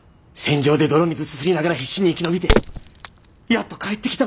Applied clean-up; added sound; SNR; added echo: none; Crack; 5 dB; none.